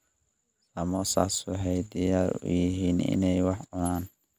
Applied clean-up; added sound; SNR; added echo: none; none; none; none.